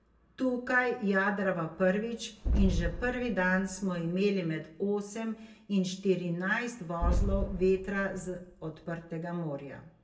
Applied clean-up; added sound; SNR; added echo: none; Boom; 2 dB; reverberation time 0.3 s.